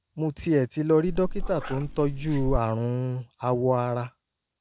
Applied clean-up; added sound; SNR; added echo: none; Meow; 3 dB; none.